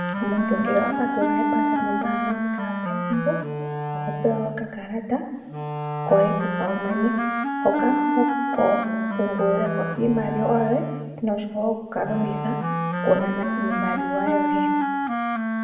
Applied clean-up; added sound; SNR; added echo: none; Wind instrument, woodwind instrument; 0 dB; reverberation time 1.0 s.